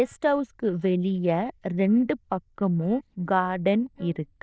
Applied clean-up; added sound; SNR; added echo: neural diffusion model UNIVERSE++.